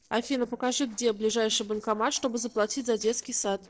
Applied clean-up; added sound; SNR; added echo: neural separator model SepFormer DNS4.